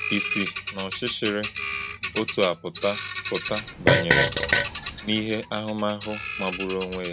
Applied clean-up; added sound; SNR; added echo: none; Bird vocalization, bird call, bird song + Fart; -5 dB; none.